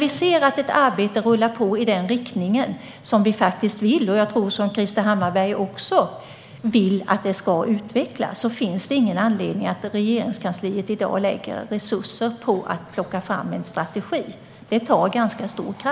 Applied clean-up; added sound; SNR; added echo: none; none; none; none.